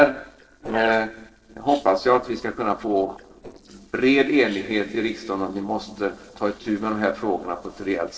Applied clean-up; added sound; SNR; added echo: neural separator model SepFormer DNS4.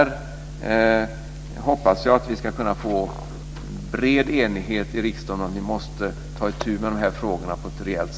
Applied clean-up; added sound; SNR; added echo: none; none; none; none.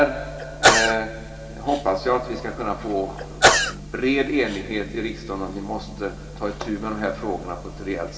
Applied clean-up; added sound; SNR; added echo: none; Sneeze / Cough; -3 dB; reverberation time 2.3 s.